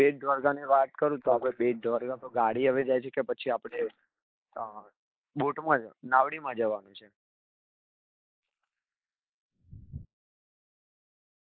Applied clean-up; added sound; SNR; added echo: neural mask model Resemble Enhance denoiser.